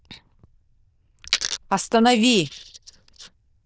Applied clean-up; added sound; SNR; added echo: neural diffusion model UNIVERSE++.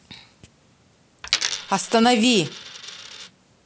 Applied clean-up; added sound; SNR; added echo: none; Coin (dropping); 7 dB; none.